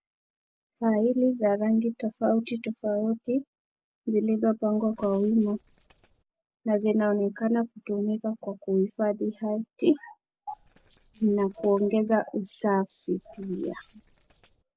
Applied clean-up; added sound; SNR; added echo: neural separator model SepFormer DNS4.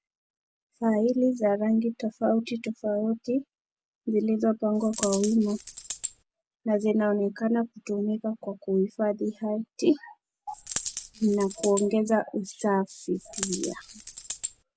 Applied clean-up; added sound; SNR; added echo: none; Coin (dropping); 9 dB; none.